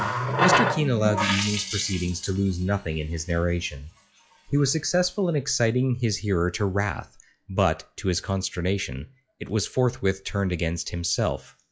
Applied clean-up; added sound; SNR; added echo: classical method log-MMSE.